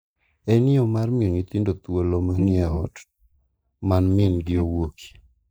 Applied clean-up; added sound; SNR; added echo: neural mask model Resemble Enhance denoiser.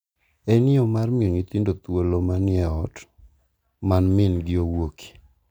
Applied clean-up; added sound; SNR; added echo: none; none; none; none.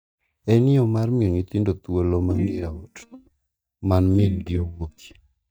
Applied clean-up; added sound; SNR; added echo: neural mask model DeepFilterNet 3.